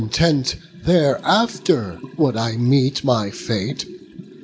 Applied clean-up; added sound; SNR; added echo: none; Liquid; 20 dB; none.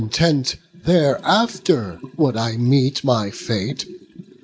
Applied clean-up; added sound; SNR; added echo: neural mask model RNNoise.